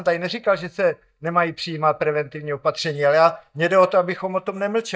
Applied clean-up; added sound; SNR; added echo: neural mask model DeepFilterNet 3.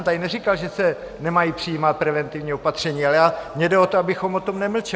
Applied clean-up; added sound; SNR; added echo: none; none; none; none.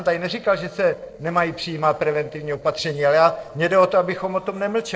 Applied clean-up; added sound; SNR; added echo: neural separator model SepFormer DNS4.